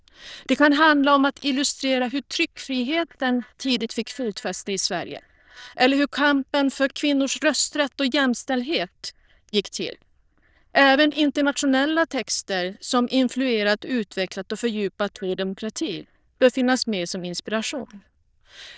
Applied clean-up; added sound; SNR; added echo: neural diffusion model UNIVERSE++.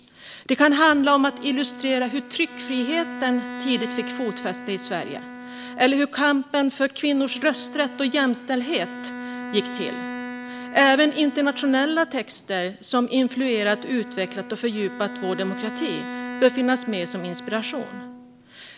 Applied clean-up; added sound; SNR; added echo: none; Bowed string instrument; 12 dB; none.